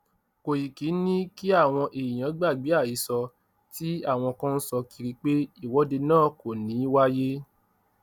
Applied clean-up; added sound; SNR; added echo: none; none; none; none.